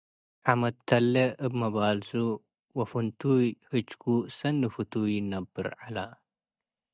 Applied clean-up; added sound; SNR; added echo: neural mask model DeepFilterNet 3.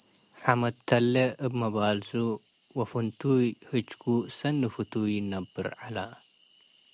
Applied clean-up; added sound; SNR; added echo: none; Frog; 13 dB; none.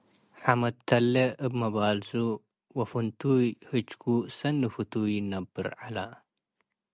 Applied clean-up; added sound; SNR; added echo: none; none; none; none.